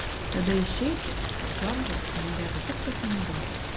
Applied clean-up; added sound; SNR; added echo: none; Rain; -1 dB; none.